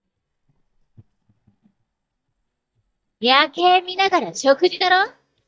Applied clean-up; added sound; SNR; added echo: neural mask model DeepFilterNet 3.